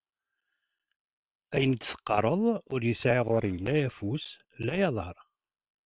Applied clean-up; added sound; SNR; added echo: neural separator model SepFormer WHAM!.